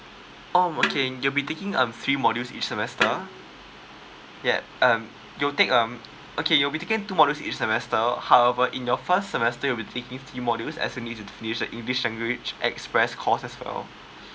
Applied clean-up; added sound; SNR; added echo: none; Snare drum; 8 dB; none.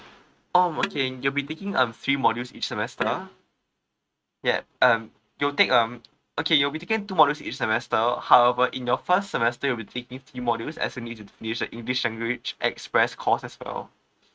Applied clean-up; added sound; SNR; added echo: neural mask model RNNoise.